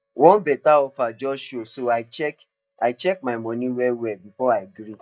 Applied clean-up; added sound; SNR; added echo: neural mask model DeepFilterNet 3.